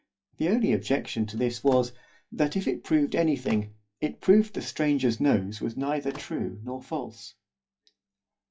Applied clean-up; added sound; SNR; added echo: classical method log-MMSE.